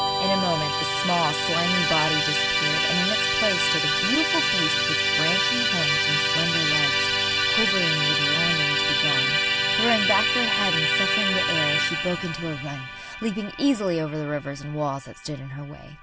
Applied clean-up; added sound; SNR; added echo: none; Musical instrument; -5 dB; none.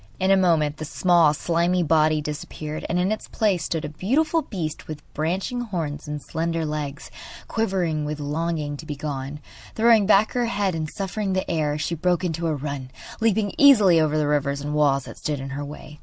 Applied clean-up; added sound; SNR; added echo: none; none; none; none.